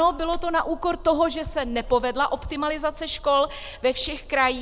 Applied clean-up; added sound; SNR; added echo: none; Purr; 14 dB; none.